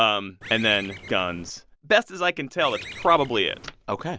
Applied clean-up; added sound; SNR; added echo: none; Bird; 15 dB; none.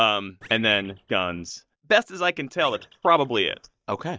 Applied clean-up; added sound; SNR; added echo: neural mask model DeepFilterNet 3.